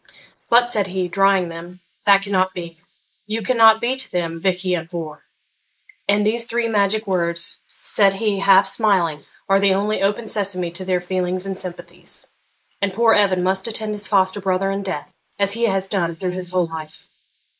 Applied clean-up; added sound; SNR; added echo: neural mask model Resemble Enhance denoiser.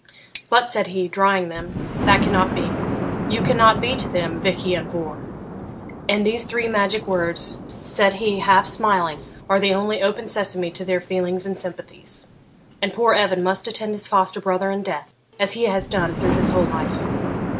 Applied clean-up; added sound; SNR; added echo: none; Bicycle bell + Thunder; 6 dB; none.